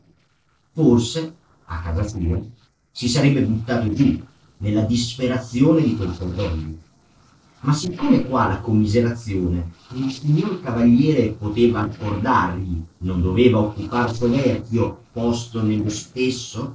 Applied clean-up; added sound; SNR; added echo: neural separator model SepFormer DNS4.